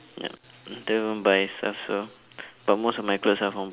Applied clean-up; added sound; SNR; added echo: none; none; none; none.